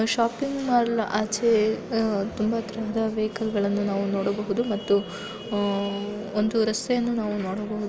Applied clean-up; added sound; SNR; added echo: none; none; none; none.